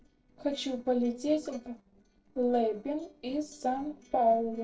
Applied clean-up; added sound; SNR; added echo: neural separator model SepFormer DNS4.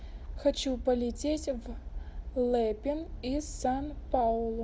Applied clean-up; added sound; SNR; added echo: none; none; none; none.